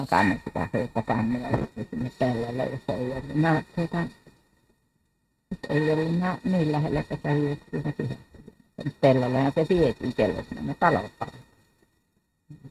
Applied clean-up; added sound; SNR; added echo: neural mask model RNNoise.